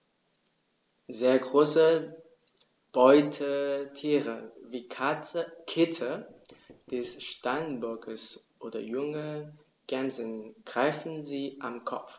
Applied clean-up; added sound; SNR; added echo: neural separator model SepFormer DNS4.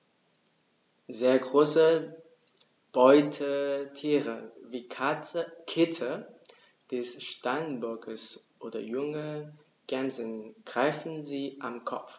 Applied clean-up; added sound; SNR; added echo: none; none; none; none.